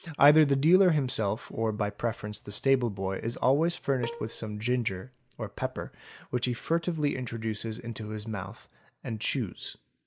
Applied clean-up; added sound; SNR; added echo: none; Bowed string instrument; 14 dB; none.